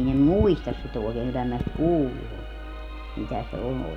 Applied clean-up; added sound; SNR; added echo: none; none; none; none.